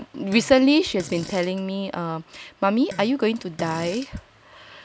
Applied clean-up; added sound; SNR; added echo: none; Fart; 18 dB; none.